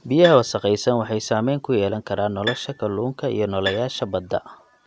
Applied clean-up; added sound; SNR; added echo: none; Bowed string instrument; 13 dB; none.